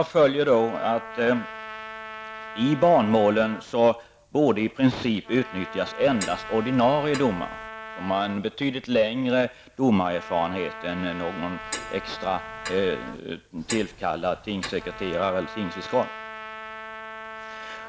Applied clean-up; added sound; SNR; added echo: none; Trumpet + Clock; 13 dB; none.